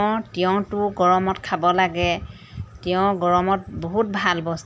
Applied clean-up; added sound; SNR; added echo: none; none; none; none.